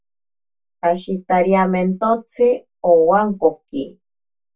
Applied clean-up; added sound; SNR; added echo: none; none; none; reverberation time 0.1 s.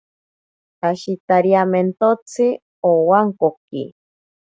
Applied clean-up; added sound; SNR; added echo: none; none; none; none.